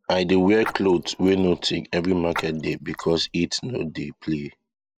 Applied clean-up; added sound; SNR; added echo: neural mask model Resemble Enhance denoiser.